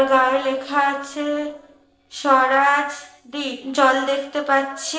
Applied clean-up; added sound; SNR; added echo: neural separator model SepFormer DNS4.